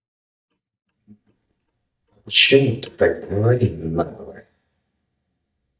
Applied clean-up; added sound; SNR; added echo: neural mask model DeepFilterNet 3.